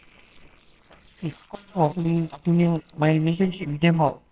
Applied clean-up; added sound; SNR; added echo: neural separator model SepFormer WHAMR!.